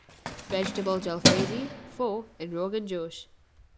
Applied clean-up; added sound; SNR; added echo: none; Keys jangling; -1 dB; none.